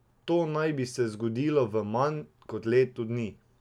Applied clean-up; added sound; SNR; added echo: none; none; none; none.